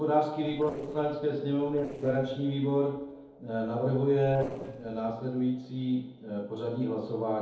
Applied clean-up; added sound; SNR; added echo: neural separator model SepFormer DNS4.